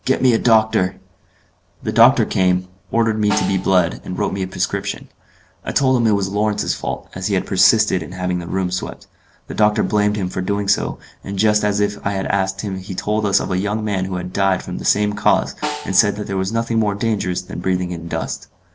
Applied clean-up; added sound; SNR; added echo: none; Snare drum; 14 dB; none.